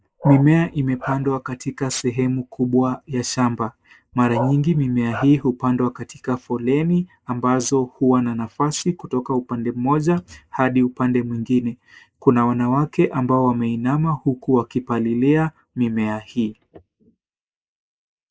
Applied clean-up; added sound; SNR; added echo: neural mask model Resemble Enhance denoiser.